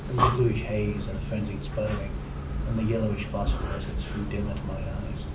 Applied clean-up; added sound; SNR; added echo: none; Breathing; 0 dB; reverberation time 0.5 s.